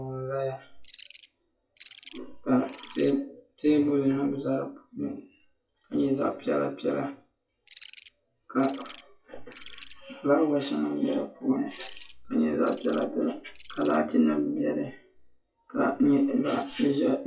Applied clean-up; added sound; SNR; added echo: classical method WPE with log-MMSE.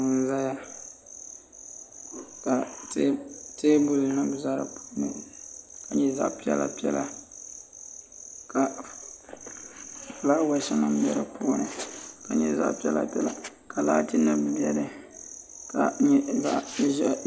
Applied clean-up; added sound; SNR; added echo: none; none; none; none.